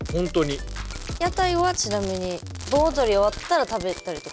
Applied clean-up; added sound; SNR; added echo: none; Fireworks; 16 dB; none.